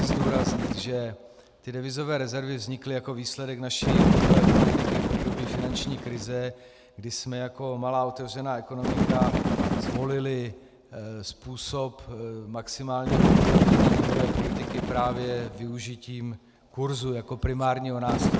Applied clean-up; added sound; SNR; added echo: none; Bird; -4 dB; none.